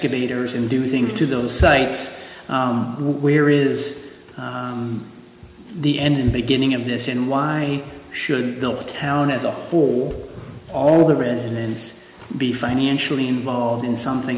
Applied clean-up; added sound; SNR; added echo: none; none; none; none.